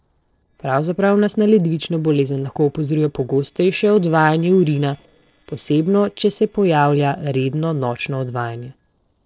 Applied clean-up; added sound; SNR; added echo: neural separator model SepFormer DNS4.